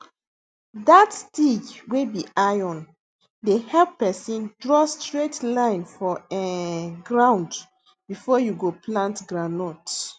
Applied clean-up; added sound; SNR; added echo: none; none; none; none.